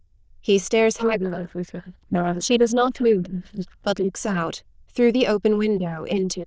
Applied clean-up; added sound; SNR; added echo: neural diffusion model UNIVERSE++.